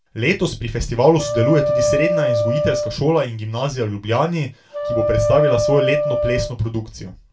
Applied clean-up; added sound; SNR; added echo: none; Wind instrument, woodwind instrument; 1 dB; reverberation time 0.2 s.